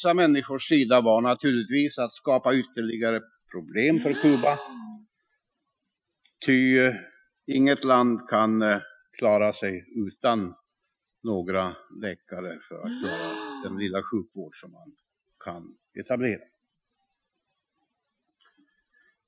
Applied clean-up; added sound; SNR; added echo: classical method Wiener filter.